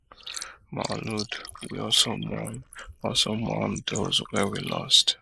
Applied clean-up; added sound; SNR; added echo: neural mask model Resemble Enhance denoiser.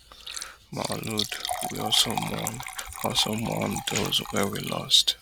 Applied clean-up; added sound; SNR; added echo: none; Liquid; 7 dB; none.